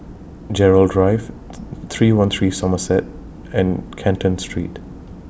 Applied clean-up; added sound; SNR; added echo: none; none; none; none.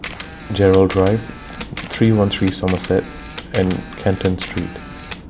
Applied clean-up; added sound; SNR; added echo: none; Camera; 13 dB; none.